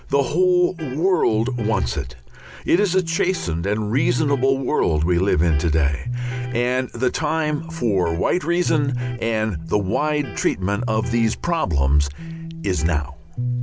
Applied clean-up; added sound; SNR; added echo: none; Electric guitar; 9 dB; none.